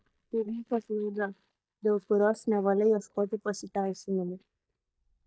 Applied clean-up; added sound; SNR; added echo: neural mask model DeepFilterNet 3.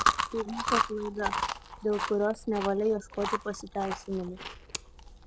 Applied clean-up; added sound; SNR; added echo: none; Chewing, mastication; 1 dB; none.